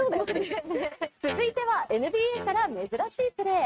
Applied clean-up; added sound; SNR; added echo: neural mask model RNNoise.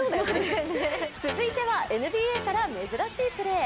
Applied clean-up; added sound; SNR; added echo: none; Guitar; 13 dB; none.